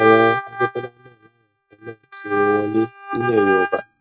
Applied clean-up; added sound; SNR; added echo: neural mask model RNNoise.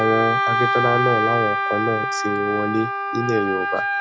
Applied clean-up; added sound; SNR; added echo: none; Wind instrument, woodwind instrument; -1 dB; none.